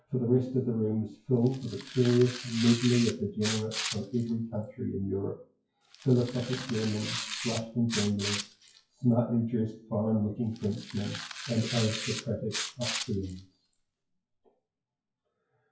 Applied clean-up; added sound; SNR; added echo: classical method WPE with log-MMSE.